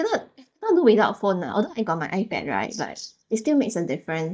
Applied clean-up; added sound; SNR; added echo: neural mask model DeepFilterNet 3.